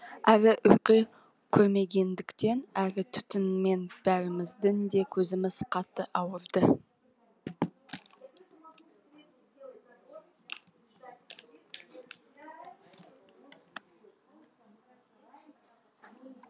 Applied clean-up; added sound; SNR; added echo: none; none; none; none.